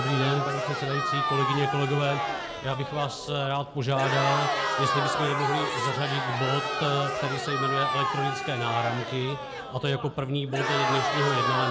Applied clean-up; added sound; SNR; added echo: none; Crowd; 0 dB; none.